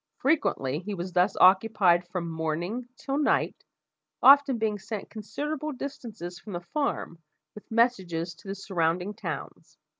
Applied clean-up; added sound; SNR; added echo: none; none; none; none.